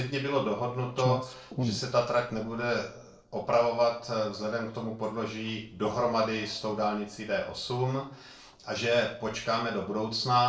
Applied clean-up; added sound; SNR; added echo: neural separator model SepFormer DNS4.